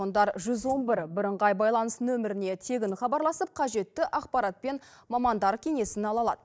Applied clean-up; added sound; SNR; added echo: neural mask model DeepFilterNet 3.